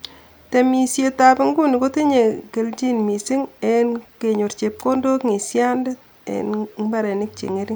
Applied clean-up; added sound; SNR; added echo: none; none; none; none.